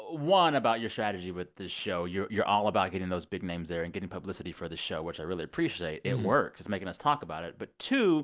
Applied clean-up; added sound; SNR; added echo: none; none; none; none.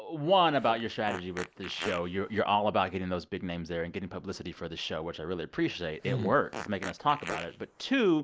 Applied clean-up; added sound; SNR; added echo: neural mask model Resemble Enhance denoiser.